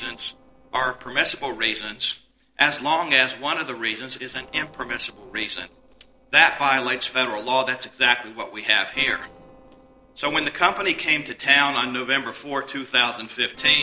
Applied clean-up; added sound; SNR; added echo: neural separator model SepFormer DNS4.